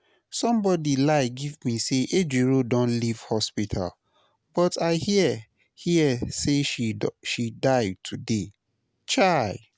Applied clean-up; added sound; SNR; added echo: none; none; none; none.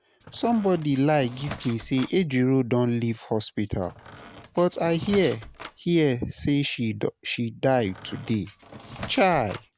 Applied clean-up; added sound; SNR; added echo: none; Squeak; 15 dB; none.